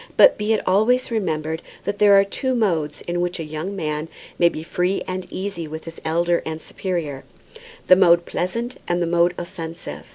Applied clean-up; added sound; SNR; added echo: none; none; none; none.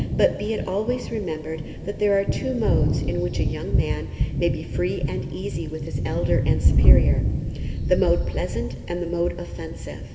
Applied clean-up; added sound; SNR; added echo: none; Thunder; -4 dB; reverberation time 2.1 s.